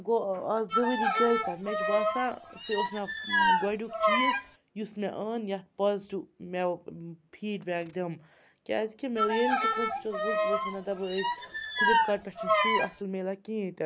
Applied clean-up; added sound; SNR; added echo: none; Bowed string instrument; -4 dB; none.